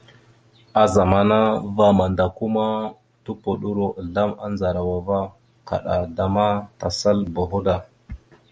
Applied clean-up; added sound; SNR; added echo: none; none; none; none.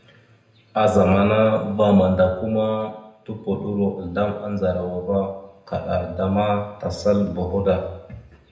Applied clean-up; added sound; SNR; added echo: none; none; none; reverberation time 0.8 s.